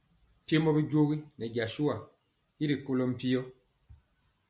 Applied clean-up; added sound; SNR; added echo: none; none; none; none.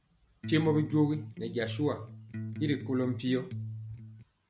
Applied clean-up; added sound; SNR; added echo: none; Electric guitar; 8 dB; none.